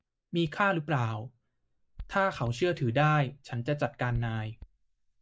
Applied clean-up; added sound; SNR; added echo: neural mask model DeepFilterNet 3.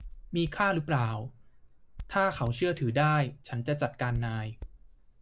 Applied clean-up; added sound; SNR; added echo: none; Hands; 16 dB; none.